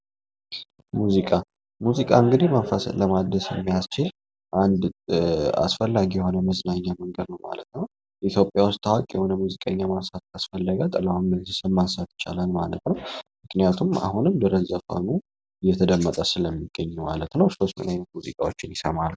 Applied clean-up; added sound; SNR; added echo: none; none; none; none.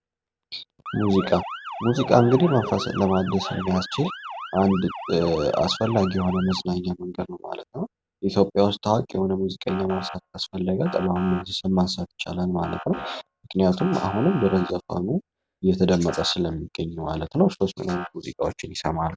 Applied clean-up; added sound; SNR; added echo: none; Motor vehicle (road) / Siren; 14 dB; none.